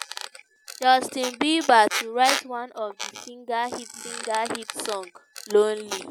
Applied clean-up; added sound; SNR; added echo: none; Squeak; 10 dB; none.